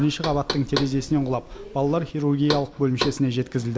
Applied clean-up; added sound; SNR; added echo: none; Knock; 10 dB; none.